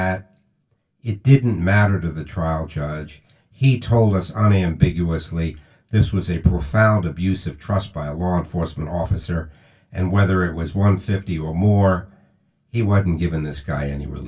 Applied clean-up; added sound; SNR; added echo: none; none; none; reverberation time 0.1 s.